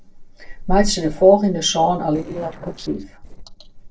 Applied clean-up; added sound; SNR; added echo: neural separator model SepFormer DNS4.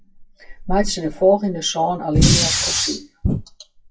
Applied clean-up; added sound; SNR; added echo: classical method WPE with log-MMSE.